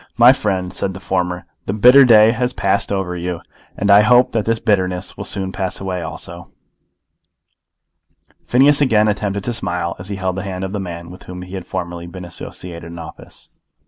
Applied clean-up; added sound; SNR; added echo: none; none; none; none.